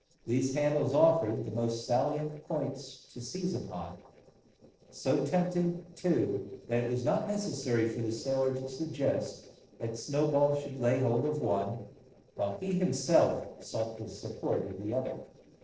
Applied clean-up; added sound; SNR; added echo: neural separator model SepFormer DNS4.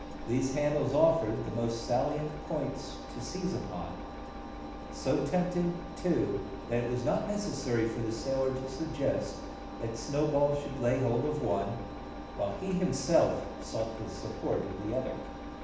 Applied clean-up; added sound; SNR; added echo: none; Engine; 9 dB; reverberation time 0.9 s.